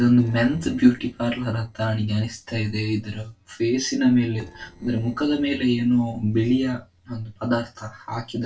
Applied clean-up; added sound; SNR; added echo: neural separator model SepFormer DNS4.